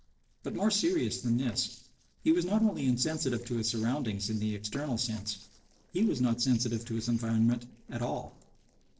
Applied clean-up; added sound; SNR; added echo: neural separator model SepFormer DNS4.